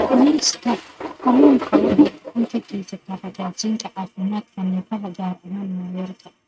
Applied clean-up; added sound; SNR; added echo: neural mask model RNNoise.